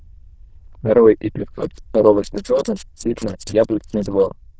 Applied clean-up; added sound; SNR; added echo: neural diffusion model UNIVERSE++.